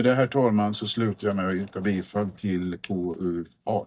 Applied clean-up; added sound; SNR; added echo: neural mask model DeepFilterNet 3.